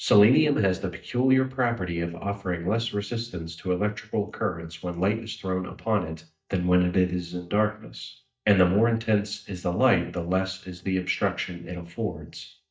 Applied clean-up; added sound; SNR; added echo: neural mask model DeepFilterNet 3.